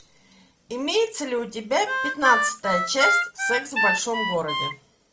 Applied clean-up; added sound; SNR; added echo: none; Harmonica; -2 dB; none.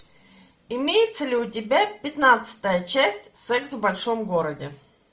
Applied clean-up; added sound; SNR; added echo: none; none; none; none.